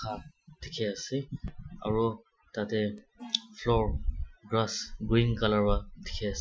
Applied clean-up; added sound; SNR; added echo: classical method Wiener filter.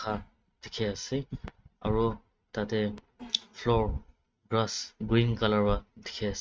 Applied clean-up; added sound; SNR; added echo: neural mask model RNNoise.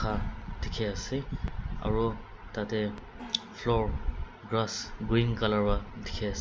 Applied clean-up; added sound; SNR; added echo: none; Gong + Crackle; 20 dB; none.